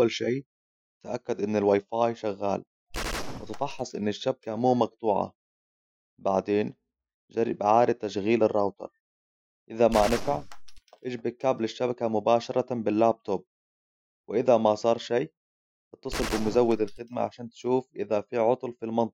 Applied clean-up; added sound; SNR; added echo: classical method Wiener filter.